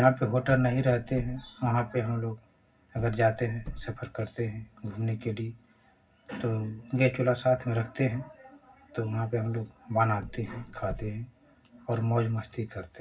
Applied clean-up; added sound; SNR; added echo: none; Car; 13 dB; reverberation time 0.4 s.